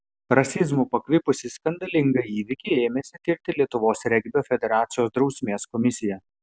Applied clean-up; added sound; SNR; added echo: none; none; none; none.